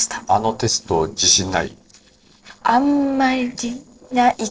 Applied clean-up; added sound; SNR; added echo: neural separator model SepFormer DNS4.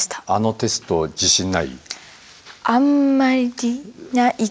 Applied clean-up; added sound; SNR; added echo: none; none; none; none.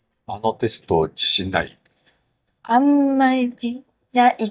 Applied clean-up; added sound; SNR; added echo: neural mask model DeepFilterNet 3.